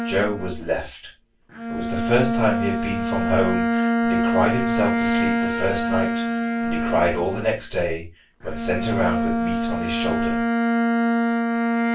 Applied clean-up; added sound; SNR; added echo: none; Bowed string instrument; -2 dB; reverberation time 0.2 s.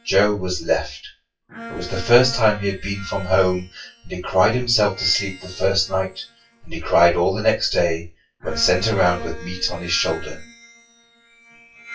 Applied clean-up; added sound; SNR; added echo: classical method WPE with log-MMSE.